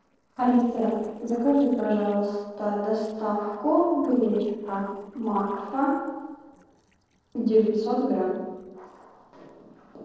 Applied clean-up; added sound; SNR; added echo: neural separator model SepFormer DNS4.